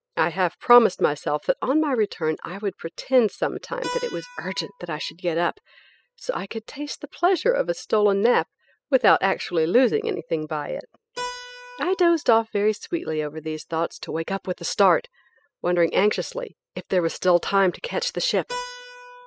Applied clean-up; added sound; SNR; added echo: classical method spectral subtraction.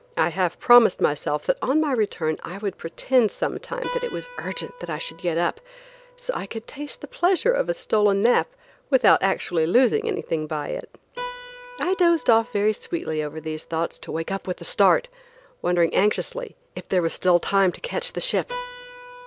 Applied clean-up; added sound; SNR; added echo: none; Keyboard (musical); 19 dB; none.